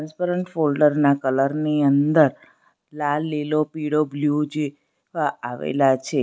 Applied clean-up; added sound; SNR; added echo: none; none; none; none.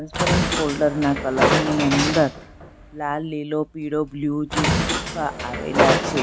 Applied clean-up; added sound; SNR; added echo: none; Train; 0 dB; none.